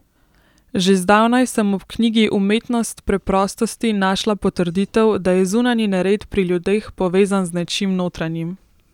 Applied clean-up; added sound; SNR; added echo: none; none; none; none.